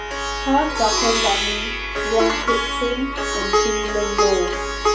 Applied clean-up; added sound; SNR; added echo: none; Plucked string instrument; -2 dB; reverberation time 0.3 s.